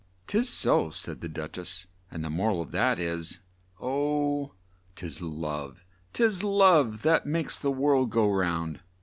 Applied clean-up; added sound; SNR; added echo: none; none; none; none.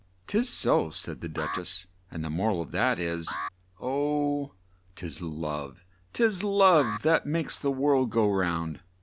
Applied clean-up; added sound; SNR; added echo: none; Alarm; 13 dB; none.